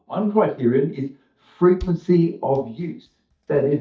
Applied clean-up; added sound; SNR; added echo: neural mask model DeepFilterNet 3.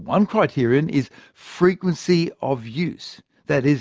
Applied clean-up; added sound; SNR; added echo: none; none; none; none.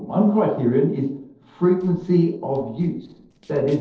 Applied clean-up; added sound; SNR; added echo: neural separator model SepFormer DNS4.